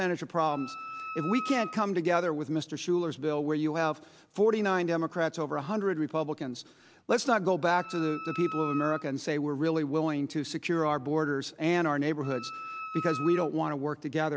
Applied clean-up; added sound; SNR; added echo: none; Wind instrument, woodwind instrument; 10 dB; none.